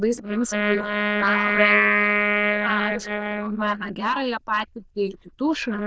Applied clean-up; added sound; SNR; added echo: neural diffusion model UNIVERSE++.